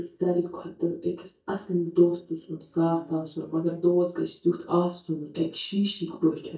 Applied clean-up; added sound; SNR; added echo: neural mask model DeepFilterNet 3.